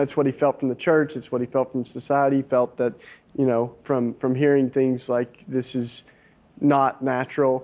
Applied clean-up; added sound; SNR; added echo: none; none; none; none.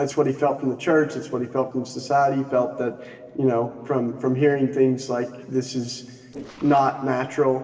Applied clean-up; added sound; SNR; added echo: neural separator model SepFormer DNS4.